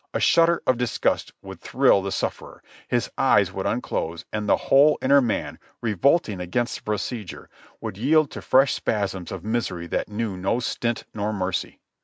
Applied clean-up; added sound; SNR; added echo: none; none; none; none.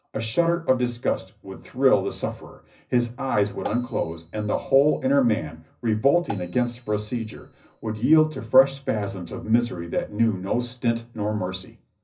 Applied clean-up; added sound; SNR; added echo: none; Marimba, xylophone; 18 dB; reverberation time 0.4 s.